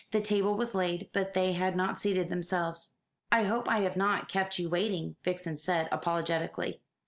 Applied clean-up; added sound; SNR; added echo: none; none; none; none.